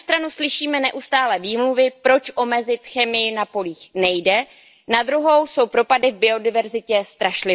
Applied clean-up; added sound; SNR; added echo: none; none; none; none.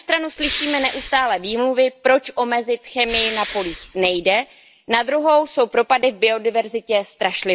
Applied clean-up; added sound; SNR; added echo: none; Respiratory sounds; 11 dB; none.